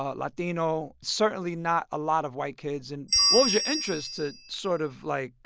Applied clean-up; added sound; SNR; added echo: none; Bell; -1 dB; none.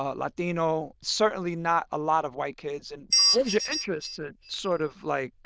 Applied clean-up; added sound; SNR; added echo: neural diffusion model UNIVERSE++.